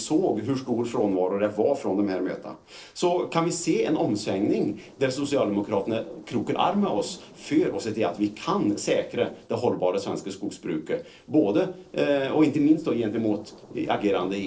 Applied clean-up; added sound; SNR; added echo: neural separator model SepFormer DNS4.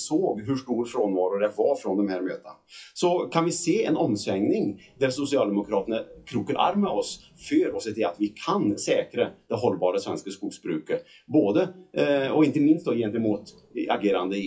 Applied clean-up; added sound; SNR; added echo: classical method WPE with log-MMSE.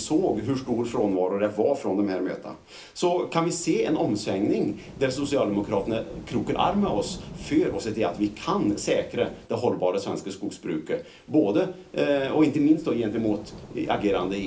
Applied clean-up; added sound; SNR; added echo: none; Rain / Thunderstorm; 18 dB; reverberation time 0.3 s.